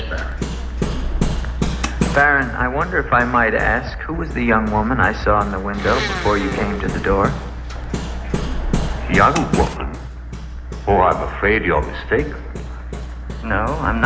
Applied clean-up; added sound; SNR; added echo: none; Domestic sounds, home sounds + Hammer; 7 dB; none.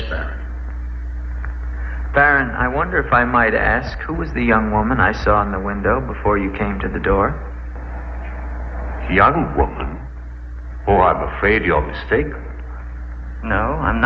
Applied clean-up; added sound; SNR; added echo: none; none; none; none.